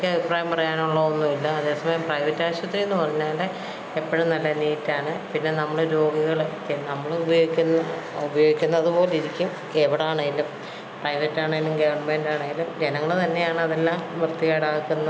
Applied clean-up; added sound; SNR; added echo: none; none; none; none.